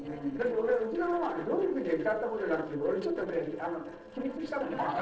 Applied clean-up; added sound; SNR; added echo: neural separator model SepFormer DNS4.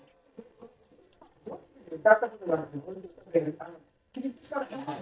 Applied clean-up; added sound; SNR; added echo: neural mask model DeepFilterNet 3.